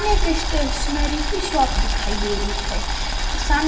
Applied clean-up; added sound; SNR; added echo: none; Boiling; -4 dB; reverberation time 1.1 s.